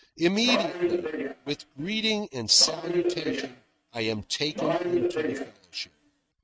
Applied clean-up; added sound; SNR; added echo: neural mask model RNNoise.